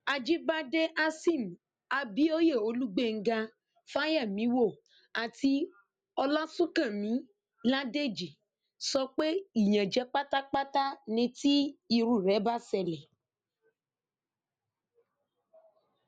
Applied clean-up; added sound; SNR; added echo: none; none; none; none.